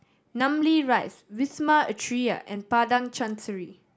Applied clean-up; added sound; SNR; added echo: none; none; none; none.